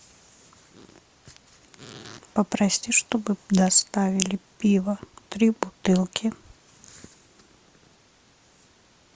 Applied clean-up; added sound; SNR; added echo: none; none; none; none.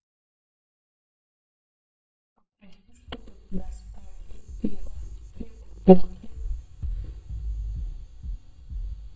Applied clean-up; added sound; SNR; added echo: neural mask model DeepFilterNet 3.